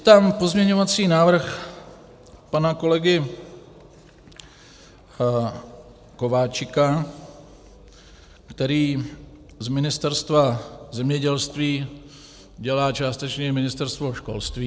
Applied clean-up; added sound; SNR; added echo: none; none; none; none.